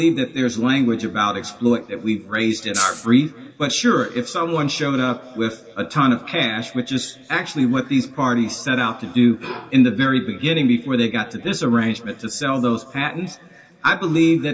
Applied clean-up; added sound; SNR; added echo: none; Rattle (instrument); 5 dB; reverberation time 2.7 s.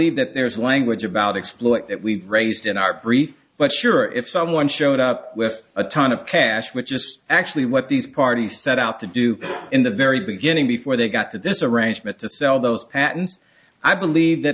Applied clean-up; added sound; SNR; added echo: none; none; none; none.